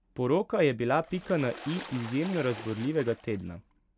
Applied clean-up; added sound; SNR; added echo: none; Water / Splash, splatter; 16 dB; none.